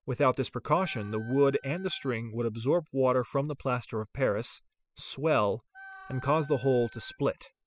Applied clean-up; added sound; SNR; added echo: classical method spectral subtraction.